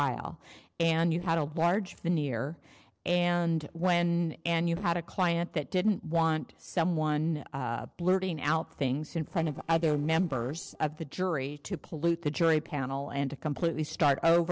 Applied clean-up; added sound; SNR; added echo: neural separator model SepFormer DNS4.